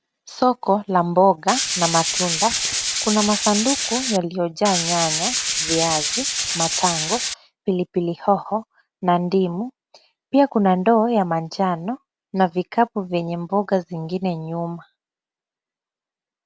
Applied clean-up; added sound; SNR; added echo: none; Tools; 1 dB; none.